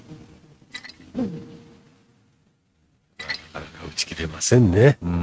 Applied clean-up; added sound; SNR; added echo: neural mask model RNNoise.